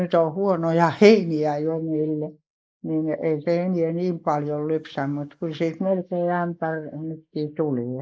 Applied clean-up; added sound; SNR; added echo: neural mask model Resemble Enhance denoiser.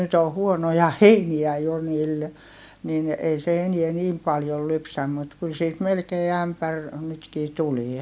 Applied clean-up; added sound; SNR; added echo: none; none; none; none.